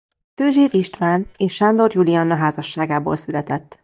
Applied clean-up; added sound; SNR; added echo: neural mask model DeepFilterNet 3.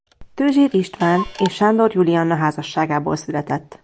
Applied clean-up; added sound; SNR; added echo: none; Clock; 17 dB; none.